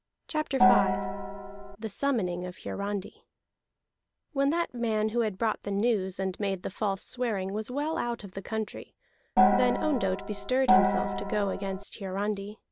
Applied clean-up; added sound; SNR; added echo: none; Gong; -4 dB; none.